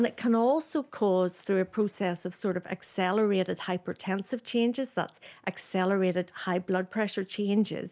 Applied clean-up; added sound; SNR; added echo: none; none; none; none.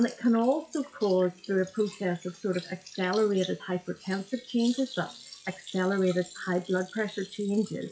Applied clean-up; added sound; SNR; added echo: classical method WPE with log-MMSE.